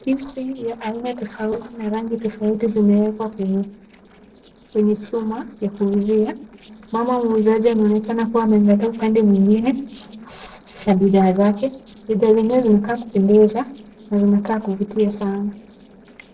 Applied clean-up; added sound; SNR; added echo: neural separator model SepFormer DNS4.